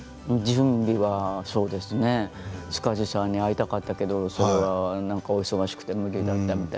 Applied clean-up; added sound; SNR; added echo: none; none; none; none.